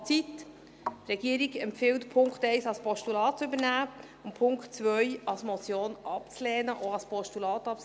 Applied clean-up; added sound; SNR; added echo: none; none; none; none.